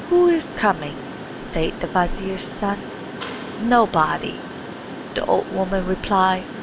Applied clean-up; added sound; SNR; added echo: none; Mechanisms; 11 dB; none.